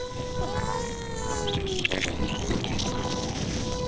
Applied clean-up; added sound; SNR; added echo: neural separator model SepFormer DNS4.